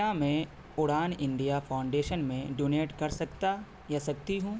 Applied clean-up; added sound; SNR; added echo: none; none; none; none.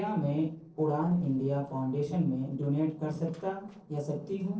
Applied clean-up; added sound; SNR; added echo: neural separator model SepFormer DNS4.